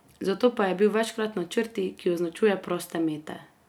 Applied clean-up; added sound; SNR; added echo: none; none; none; none.